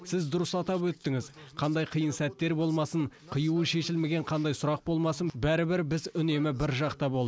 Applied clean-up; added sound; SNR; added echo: none; none; none; none.